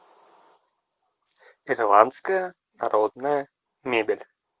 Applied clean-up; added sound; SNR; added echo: none; none; none; none.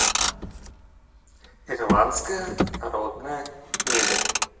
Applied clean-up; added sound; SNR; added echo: none; Motor vehicle (road); -2 dB; reverberation time 0.9 s.